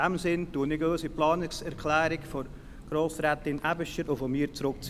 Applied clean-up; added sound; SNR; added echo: none; Train; 14 dB; none.